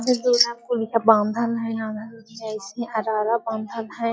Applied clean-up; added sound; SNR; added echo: classical method log-MMSE.